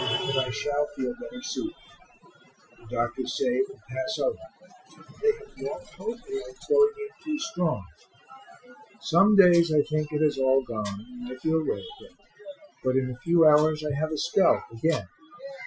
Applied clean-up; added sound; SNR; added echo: classical method Wiener filter.